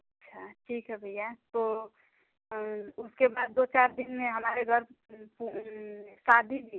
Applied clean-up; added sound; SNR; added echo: none; none; none; none.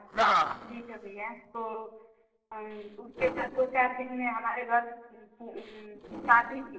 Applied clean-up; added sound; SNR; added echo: neural separator model SepFormer DNS4.